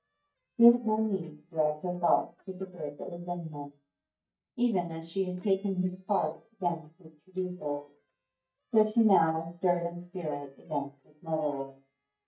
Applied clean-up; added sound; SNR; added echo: neural mask model DeepFilterNet 3.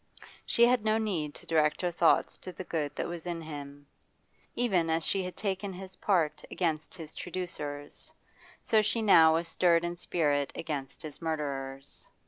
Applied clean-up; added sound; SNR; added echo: none; none; none; none.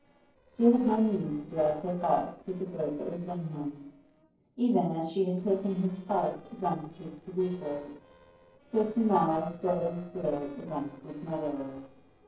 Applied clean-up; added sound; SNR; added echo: neural separator model SepFormer DNS4.